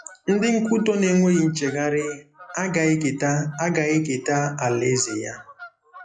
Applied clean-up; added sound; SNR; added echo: classical method log-MMSE.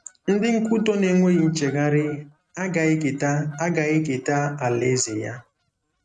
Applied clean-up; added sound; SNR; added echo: neural mask model RNNoise.